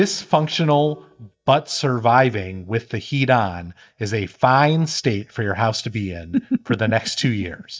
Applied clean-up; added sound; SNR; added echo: neural mask model DeepFilterNet 3.